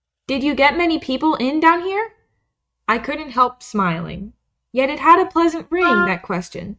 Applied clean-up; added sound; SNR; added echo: neural mask model RNNoise.